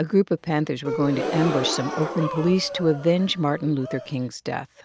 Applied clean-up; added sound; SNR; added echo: none; Gasp; 8 dB; none.